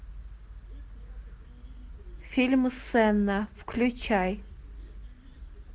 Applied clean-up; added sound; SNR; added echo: none; none; none; none.